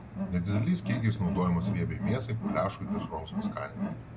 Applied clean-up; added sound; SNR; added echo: none; Wild animals; 3 dB; none.